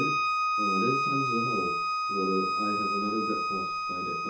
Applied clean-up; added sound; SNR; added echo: none; Bowed string instrument; -5 dB; reverberation time 0.6 s.